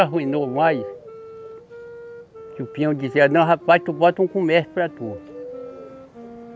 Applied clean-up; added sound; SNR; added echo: none; Bird + Wind instrument, woodwind instrument; 15 dB; none.